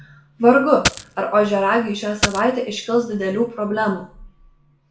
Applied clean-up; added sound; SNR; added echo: none; Coin (dropping); 2 dB; reverberation time 0.4 s.